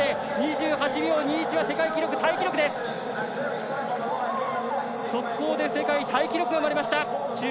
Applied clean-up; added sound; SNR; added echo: none; none; none; none.